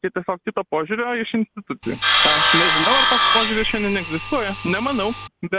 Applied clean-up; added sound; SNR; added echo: none; Sawing; -3 dB; none.